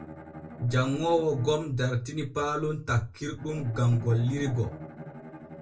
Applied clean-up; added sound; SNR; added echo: none; Bowed string instrument; 15 dB; reverberation time 0.2 s.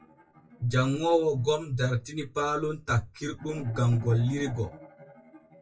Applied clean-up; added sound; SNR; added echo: classical method WPE with log-MMSE.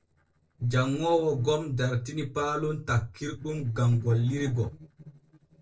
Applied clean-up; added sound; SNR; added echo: neural separator model SepFormer DNS4.